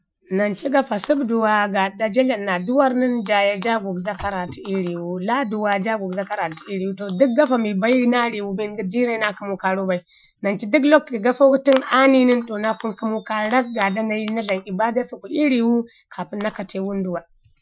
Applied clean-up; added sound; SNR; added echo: classical method Wiener filter.